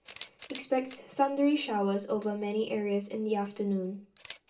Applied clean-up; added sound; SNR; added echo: none; Camera; 18 dB; reverberation time 0.3 s.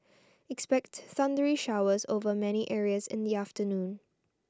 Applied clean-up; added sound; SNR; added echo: none; none; none; none.